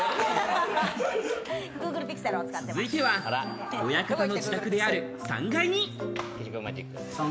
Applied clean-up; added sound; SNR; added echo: none; none; none; none.